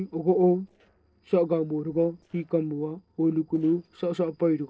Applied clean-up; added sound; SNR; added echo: neural separator model SepFormer DNS4.